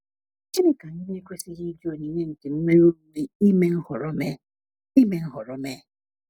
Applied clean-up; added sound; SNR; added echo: none; none; none; none.